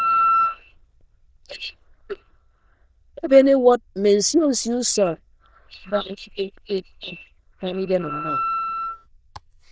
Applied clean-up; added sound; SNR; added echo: neural diffusion model UNIVERSE++.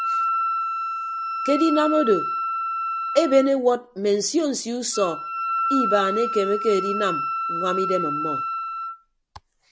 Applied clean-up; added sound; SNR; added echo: none; Wind instrument, woodwind instrument; 3 dB; none.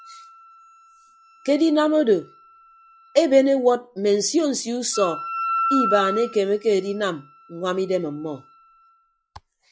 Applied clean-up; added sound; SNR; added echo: classical method log-MMSE.